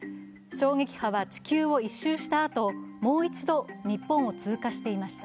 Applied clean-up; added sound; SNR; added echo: none; none; none; none.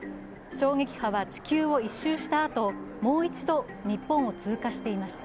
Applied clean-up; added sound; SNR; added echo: none; Train; 16 dB; none.